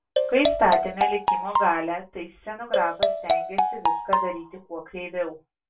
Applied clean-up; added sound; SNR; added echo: none; Marimba, xylophone; -3 dB; reverberation time 0.2 s.